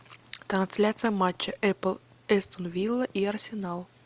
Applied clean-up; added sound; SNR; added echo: none; none; none; none.